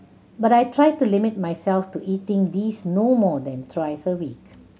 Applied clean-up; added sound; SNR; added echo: none; none; none; none.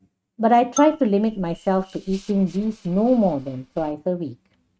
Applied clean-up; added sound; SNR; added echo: neural mask model RNNoise.